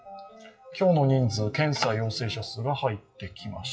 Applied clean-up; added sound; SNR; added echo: classical method WPE with log-MMSE.